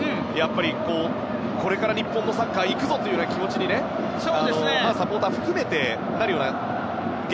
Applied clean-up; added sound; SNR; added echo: none; none; none; none.